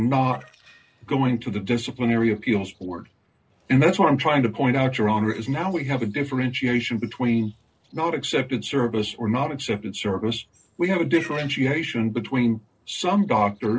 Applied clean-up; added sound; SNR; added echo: neural separator model SepFormer DNS4.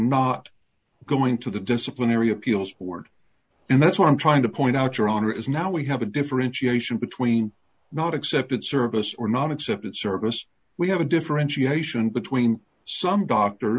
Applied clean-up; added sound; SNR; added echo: none; none; none; none.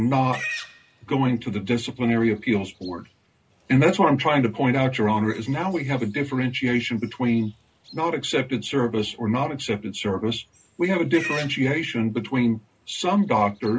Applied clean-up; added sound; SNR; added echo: none; Livestock, farm animals, working animals; 19 dB; reverberation time 0.2 s.